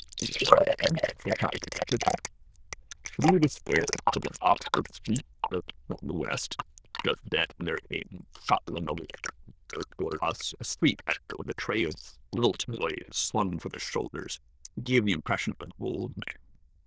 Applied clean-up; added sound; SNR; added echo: neural diffusion model UNIVERSE++.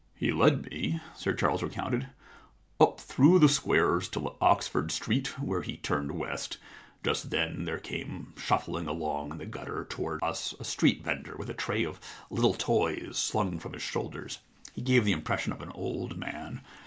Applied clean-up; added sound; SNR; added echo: none; none; none; none.